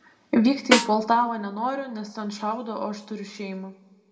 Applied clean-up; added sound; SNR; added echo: none; Snare drum; 0 dB; reverberation time 1.5 s.